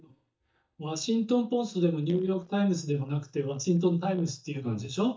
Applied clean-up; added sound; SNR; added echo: neural mask model DeepFilterNet 3.